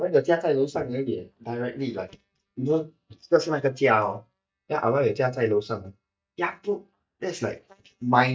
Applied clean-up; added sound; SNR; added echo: neural mask model DeepFilterNet 3.